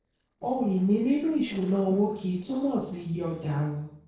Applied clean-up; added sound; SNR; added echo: neural separator model SepFormer DNS4.